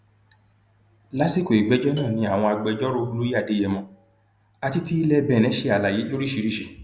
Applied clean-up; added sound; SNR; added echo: none; Doorbell; 19 dB; none.